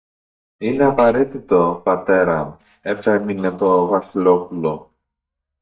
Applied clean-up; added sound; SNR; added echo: neural mask model DeepFilterNet 3.